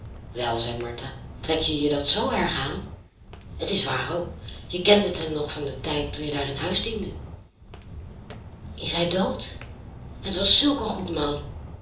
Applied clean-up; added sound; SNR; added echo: none; Walk, footsteps; 12 dB; reverberation time 1.2 s.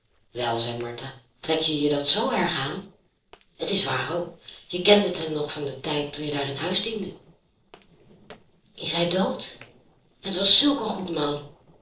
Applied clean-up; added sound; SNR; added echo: neural separator model SepFormer DNS4.